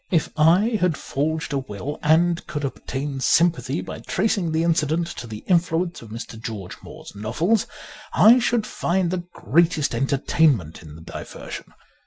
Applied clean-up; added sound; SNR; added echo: none; none; none; none.